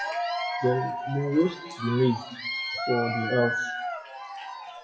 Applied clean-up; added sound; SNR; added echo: classical method WPE with log-MMSE.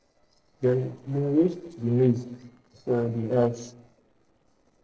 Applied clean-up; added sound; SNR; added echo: neural separator model SepFormer DNS4.